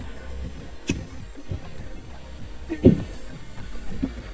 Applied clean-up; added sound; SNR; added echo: neural mask model DeepFilterNet 3.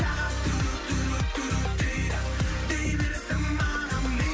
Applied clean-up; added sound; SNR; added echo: none; none; none; none.